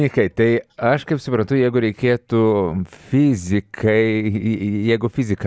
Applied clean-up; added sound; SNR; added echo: none; none; none; none.